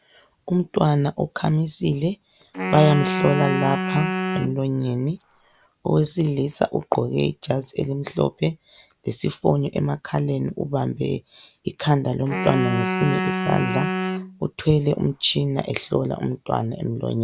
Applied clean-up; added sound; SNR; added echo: none; Wind instrument, woodwind instrument; 4 dB; none.